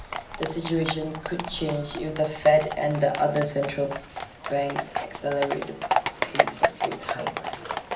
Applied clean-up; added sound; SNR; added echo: none; Livestock, farm animals, working animals; 4 dB; reverberation time 0.6 s.